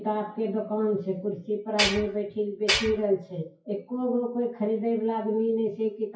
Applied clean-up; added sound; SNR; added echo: classical method WPE with log-MMSE.